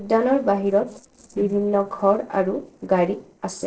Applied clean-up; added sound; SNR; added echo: neural separator model SepFormer DNS4.